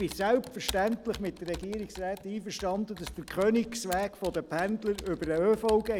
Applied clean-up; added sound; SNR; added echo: none; Computer keyboard; 15 dB; none.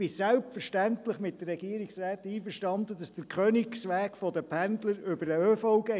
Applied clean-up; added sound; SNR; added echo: none; none; none; none.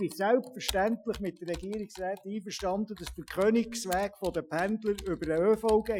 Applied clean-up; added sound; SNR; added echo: classical method Wiener filter.